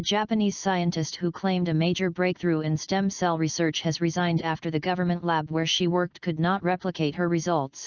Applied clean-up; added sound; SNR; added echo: none; none; none; none.